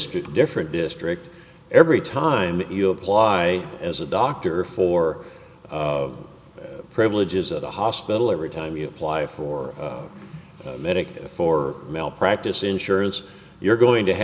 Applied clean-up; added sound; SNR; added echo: none; none; none; none.